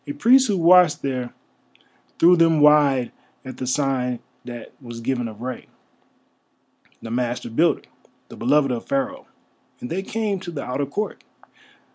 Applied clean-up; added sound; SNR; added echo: none; none; none; none.